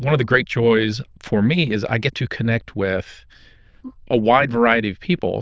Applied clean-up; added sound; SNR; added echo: neural diffusion model UNIVERSE++.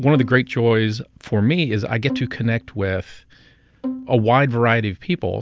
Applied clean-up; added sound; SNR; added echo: none; Bowed string instrument; 14 dB; none.